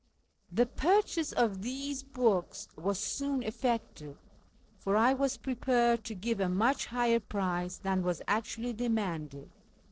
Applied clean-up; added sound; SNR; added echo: neural separator model SepFormer DNS4.